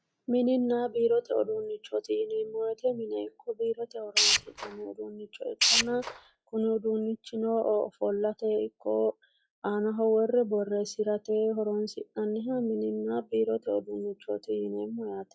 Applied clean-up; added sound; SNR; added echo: classical method log-MMSE.